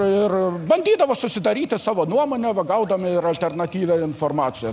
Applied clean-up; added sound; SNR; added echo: none; none; none; none.